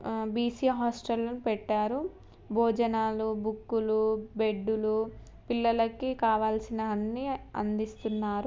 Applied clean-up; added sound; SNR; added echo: none; none; none; none.